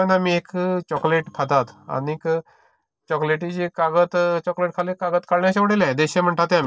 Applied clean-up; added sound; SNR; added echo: neural separator model SepFormer DNS4.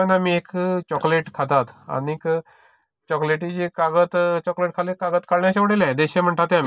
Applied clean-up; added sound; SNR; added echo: neural mask model Resemble Enhance denoiser.